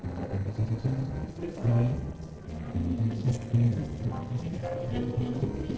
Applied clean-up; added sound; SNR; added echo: neural separator model SepFormer DNS4.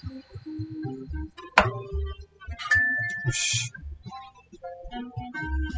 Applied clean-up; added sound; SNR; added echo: classical method spectral subtraction.